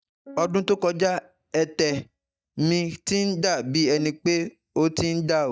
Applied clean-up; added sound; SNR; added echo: neural mask model DeepFilterNet 3.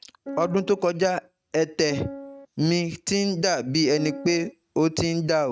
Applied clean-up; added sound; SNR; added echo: neural mask model RNNoise.